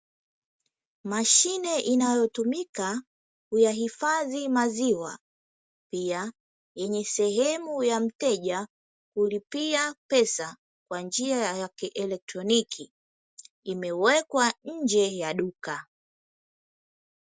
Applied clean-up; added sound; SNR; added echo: none; none; none; none.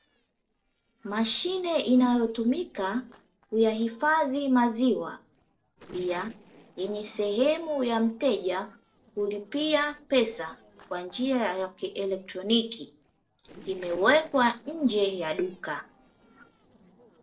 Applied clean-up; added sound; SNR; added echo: neural separator model SepFormer DNS4.